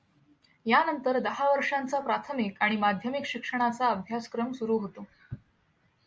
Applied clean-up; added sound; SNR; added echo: none; none; none; none.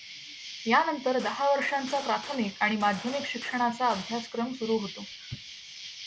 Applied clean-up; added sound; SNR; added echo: none; Gunshot, gunfire + Insect; 13 dB; none.